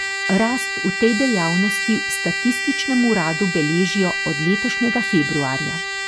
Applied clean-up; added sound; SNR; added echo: none; Trumpet; 3 dB; none.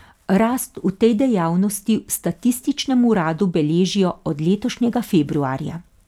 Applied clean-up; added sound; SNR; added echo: none; none; none; none.